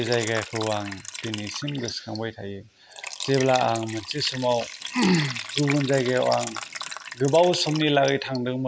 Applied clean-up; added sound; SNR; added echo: none; Liquid; 11 dB; none.